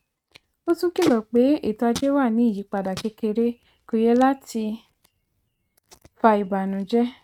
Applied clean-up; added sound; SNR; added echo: neural mask model RNNoise.